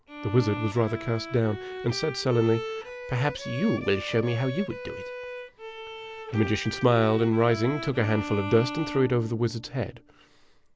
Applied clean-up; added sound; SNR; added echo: none; Bowed string instrument; 10 dB; none.